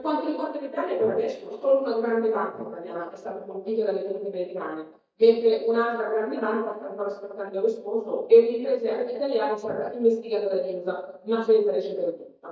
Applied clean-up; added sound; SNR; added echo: neural mask model DeepFilterNet 3.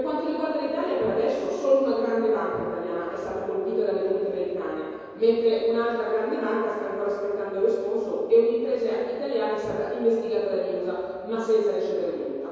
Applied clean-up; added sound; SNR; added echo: none; Brass instrument; 17 dB; reverberation time 2.2 s.